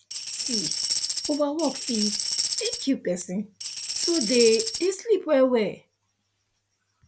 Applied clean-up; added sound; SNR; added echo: none; Tambourine; 2 dB; none.